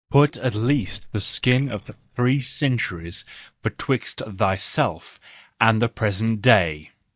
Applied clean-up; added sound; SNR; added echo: neural mask model DeepFilterNet 3.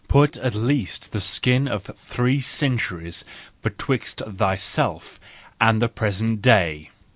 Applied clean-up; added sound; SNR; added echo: none; none; none; none.